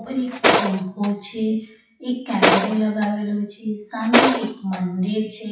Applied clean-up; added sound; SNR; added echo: classical method WPE with log-MMSE.